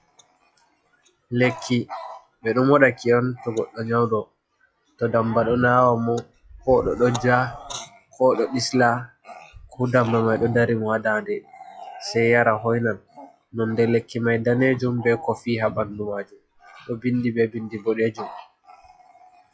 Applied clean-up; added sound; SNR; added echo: classical method log-MMSE.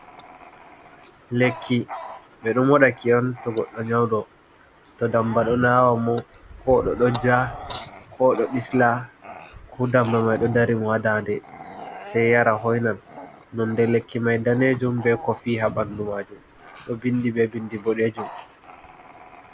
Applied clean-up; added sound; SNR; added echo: none; Bark / Growling; 17 dB; none.